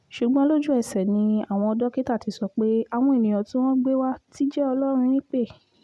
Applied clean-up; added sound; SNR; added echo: none; none; none; none.